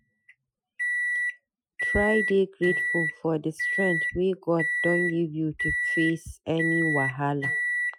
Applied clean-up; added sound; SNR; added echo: classical method Wiener filter.